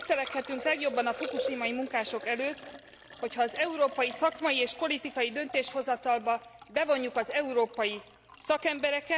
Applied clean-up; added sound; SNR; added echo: none; Liquid; 13 dB; none.